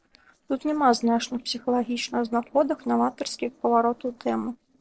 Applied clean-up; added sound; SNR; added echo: neural separator model SepFormer DNS4.